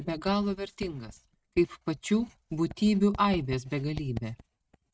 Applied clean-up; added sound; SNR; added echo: neural mask model RNNoise.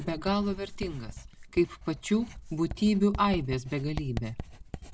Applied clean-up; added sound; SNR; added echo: none; Writing; 11 dB; none.